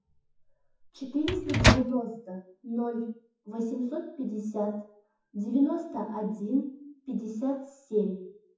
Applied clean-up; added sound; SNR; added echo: classical method WPE with log-MMSE.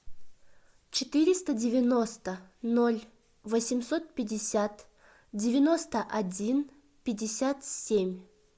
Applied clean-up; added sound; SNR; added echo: none; none; none; none.